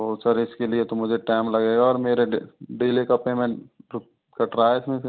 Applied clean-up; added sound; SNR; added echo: none; none; none; none.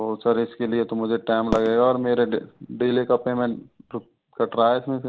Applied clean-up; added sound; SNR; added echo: none; Fireworks; 13 dB; none.